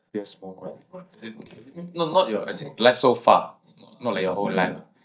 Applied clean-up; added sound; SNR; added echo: neural mask model DeepFilterNet 3.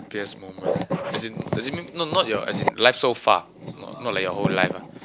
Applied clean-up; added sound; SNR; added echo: none; none; none; none.